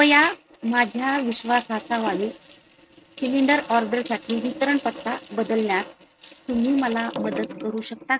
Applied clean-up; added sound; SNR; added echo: neural mask model RNNoise.